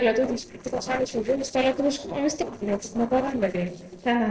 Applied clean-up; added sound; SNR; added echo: neural separator model SepFormer DNS4.